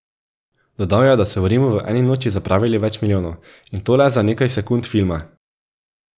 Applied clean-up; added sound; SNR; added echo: none; none; none; none.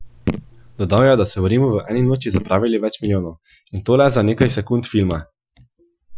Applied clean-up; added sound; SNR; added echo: classical method Wiener filter.